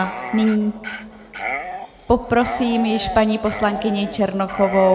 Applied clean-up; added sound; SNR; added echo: none; Dog; 10 dB; none.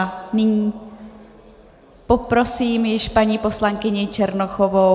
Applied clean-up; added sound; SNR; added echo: none; none; none; none.